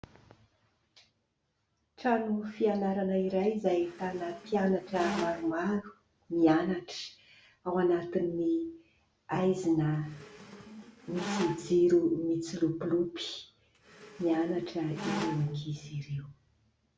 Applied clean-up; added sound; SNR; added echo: none; Squeak; 9 dB; none.